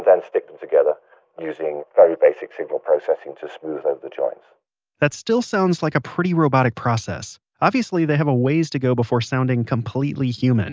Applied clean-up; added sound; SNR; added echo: none; none; none; none.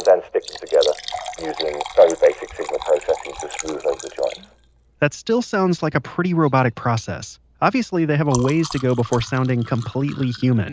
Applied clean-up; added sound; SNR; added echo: none; Liquid; 15 dB; none.